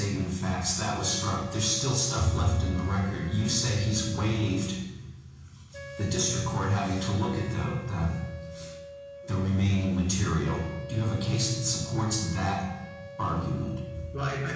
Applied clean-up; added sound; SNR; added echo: none; Wind instrument, woodwind instrument; 16 dB; reverberation time 1.0 s.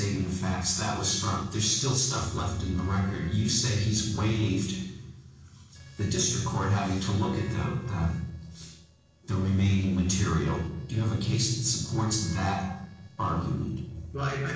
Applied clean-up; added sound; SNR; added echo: neural separator model SepFormer DNS4.